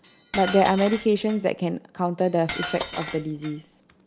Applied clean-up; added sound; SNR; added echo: none; Cutlery, silverware; 11 dB; none.